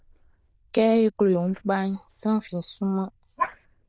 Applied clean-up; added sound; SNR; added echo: neural diffusion model UNIVERSE++.